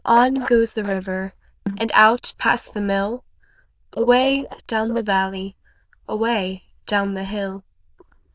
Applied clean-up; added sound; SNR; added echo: neural diffusion model UNIVERSE++.